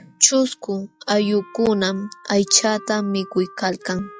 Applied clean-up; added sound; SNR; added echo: classical method log-MMSE.